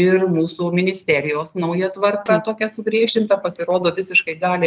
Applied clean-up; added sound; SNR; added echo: none; none; none; none.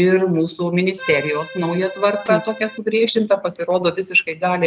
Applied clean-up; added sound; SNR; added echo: none; Accordion; 14 dB; none.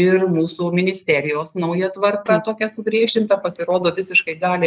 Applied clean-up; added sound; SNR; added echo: neural mask model Resemble Enhance denoiser.